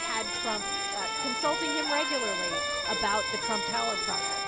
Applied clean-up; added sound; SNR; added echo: none; Bell + Trumpet; -3 dB; none.